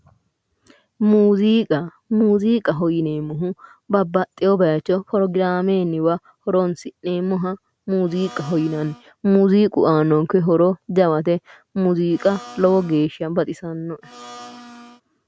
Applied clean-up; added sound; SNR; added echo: none; Domestic sounds, home sounds; 20 dB; none.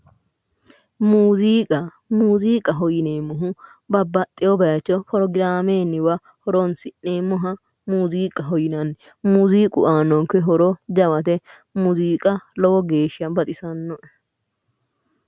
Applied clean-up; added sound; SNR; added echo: none; none; none; none.